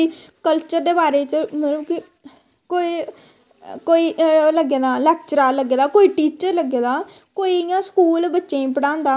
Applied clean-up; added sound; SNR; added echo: none; none; none; none.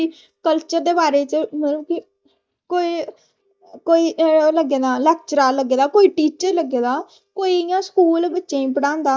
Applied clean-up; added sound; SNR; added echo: neural mask model DeepFilterNet 3.